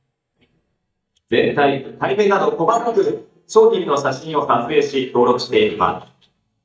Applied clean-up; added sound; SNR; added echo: neural mask model DeepFilterNet 3.